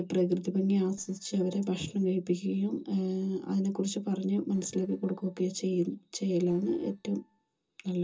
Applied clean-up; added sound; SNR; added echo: neural separator model SepFormer DNS4.